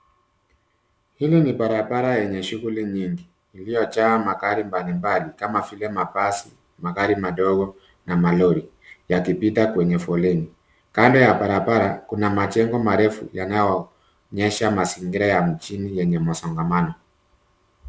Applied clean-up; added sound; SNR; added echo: none; none; none; none.